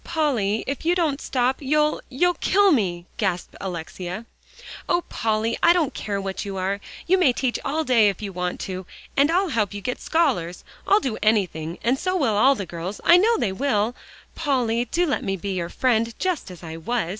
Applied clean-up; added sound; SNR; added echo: none; none; none; none.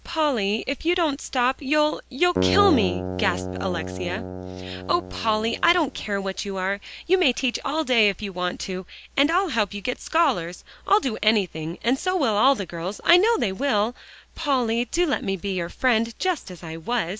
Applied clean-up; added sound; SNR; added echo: none; Keyboard (musical); 5 dB; none.